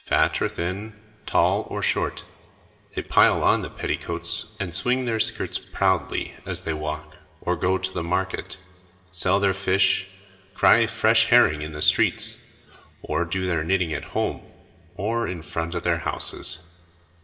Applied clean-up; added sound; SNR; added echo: none; none; none; reverberation time 2.8 s.